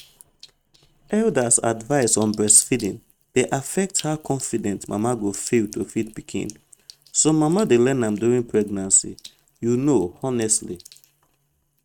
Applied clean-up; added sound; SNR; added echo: neural mask model RNNoise.